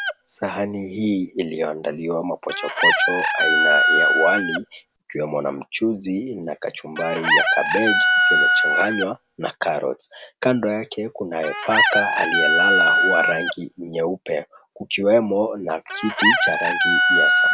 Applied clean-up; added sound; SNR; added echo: none; Chicken, rooster; -3 dB; none.